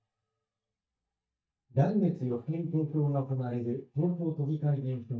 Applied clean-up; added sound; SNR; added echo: neural mask model DeepFilterNet 3.